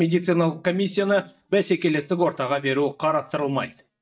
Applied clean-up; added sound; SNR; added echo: neural mask model DeepFilterNet 3.